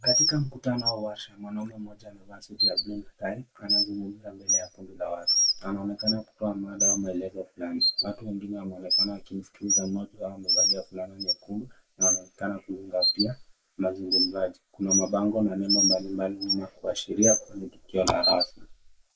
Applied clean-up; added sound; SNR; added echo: neural mask model Resemble Enhance denoiser.